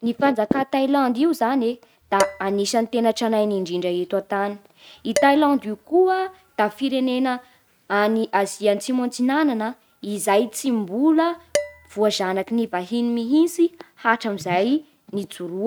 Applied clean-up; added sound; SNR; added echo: none; Dishes, pots, and pans; 12 dB; none.